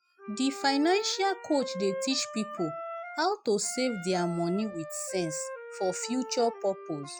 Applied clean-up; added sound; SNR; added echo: classical method Wiener filter.